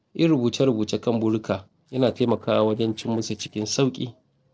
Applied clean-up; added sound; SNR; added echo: neural separator model SepFormer DNS4.